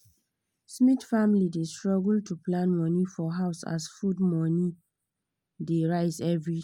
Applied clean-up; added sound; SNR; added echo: none; none; none; none.